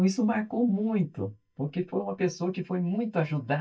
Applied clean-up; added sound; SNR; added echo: neural mask model DeepFilterNet 3.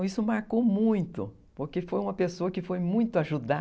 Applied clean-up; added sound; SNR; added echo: none; none; none; none.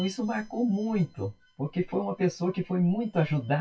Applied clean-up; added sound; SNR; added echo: classical method WPE with log-MMSE.